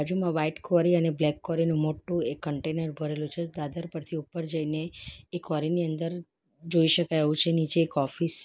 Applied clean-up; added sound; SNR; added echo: none; none; none; none.